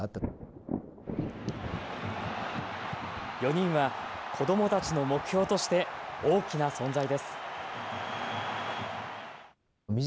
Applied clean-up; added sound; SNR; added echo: none; Thunder; 12 dB; none.